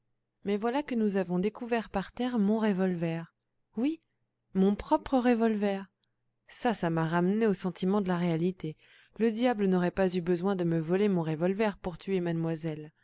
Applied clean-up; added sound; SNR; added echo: none; none; none; none.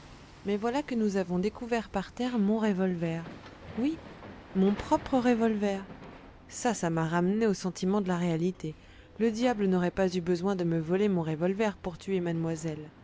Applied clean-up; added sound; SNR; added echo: none; Hammer; 20 dB; none.